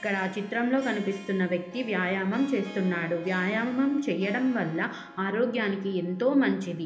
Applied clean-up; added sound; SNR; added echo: none; Harp; 19 dB; reverberation time 0.8 s.